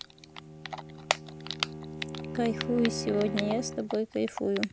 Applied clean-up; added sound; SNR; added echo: none; Typing + Bowed string instrument; 4 dB; none.